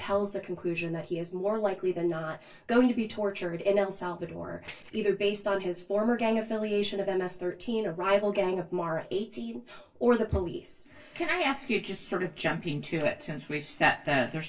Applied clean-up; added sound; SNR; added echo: neural separator model SepFormer DNS4.